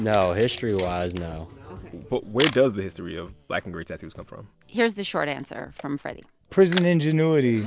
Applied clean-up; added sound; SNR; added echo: none; Camera; 12 dB; none.